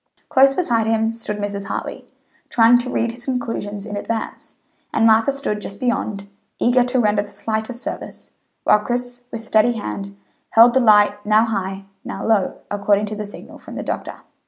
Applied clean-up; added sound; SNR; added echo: none; none; none; none.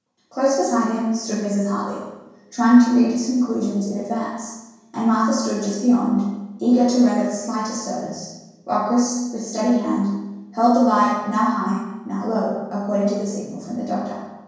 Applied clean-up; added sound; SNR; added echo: none; none; none; reverberation time 1.0 s.